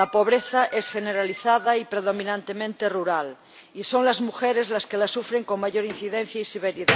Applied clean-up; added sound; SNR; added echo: none; Slam; 11 dB; none.